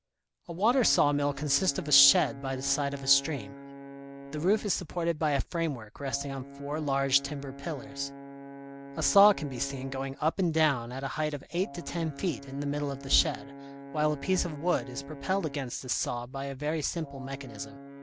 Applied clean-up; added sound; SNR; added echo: none; Brass instrument; 15 dB; none.